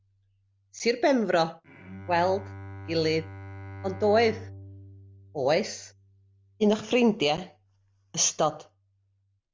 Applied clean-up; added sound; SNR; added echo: none; Bowed string instrument; 17 dB; none.